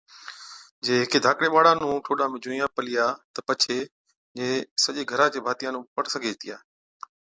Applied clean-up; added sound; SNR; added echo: none; none; none; none.